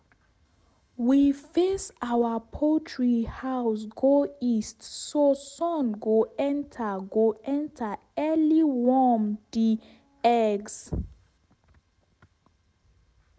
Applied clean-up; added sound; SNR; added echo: none; none; none; none.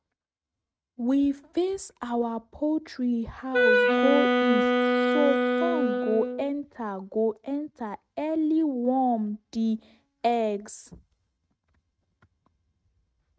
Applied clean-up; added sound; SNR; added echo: neural mask model RNNoise.